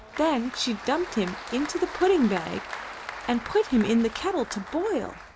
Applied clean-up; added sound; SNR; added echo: none; Applause; 12 dB; none.